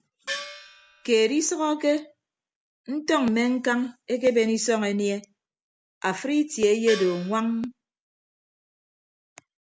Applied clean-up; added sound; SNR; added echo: none; Gong; 10 dB; none.